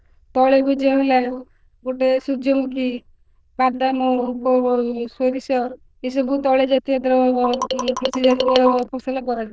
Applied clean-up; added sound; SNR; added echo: neural diffusion model UNIVERSE++.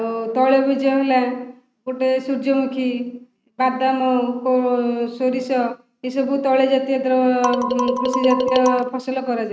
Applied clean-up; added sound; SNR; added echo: neural mask model RNNoise.